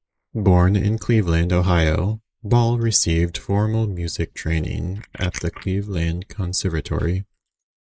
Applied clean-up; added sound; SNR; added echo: neural mask model Resemble Enhance denoiser.